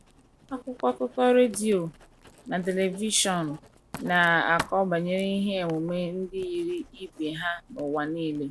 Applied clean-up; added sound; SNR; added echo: none; Writing; 18 dB; none.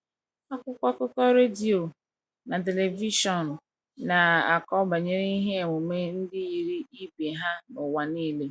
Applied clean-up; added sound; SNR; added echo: none; none; none; none.